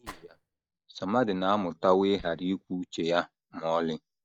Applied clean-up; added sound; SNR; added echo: neural mask model DeepFilterNet 3.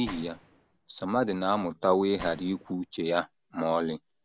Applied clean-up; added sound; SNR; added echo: none; Gunshot, gunfire; 20 dB; none.